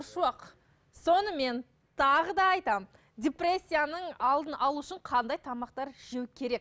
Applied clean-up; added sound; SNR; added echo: none; none; none; none.